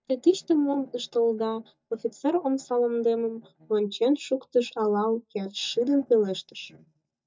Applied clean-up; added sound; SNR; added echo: neural mask model DeepFilterNet 3.